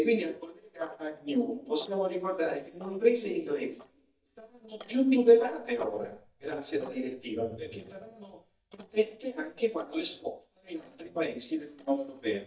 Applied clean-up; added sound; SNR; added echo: neural mask model DeepFilterNet 3.